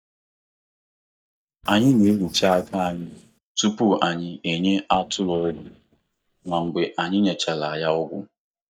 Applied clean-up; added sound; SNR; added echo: neural mask model DeepFilterNet 3.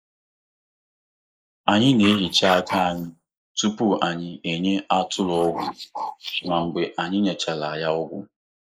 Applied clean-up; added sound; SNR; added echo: neural mask model Resemble Enhance denoiser.